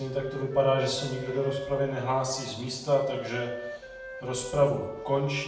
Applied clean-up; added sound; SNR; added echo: none; Wind instrument, woodwind instrument; 12 dB; reverberation time 0.6 s.